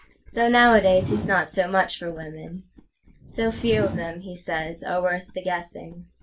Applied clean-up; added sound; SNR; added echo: none; Whoosh, swoosh, swish; 12 dB; reverberation time 0.2 s.